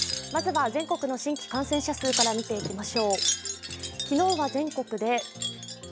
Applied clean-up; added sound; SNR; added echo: none; Wind chime; 5 dB; none.